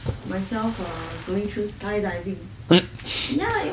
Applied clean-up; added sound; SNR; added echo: none; Splash, splatter; 15 dB; none.